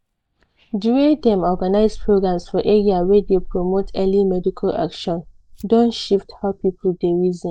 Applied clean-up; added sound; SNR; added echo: neural mask model DeepFilterNet 3.